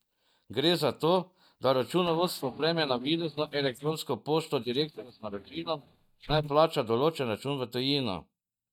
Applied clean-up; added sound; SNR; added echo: neural mask model DeepFilterNet 3.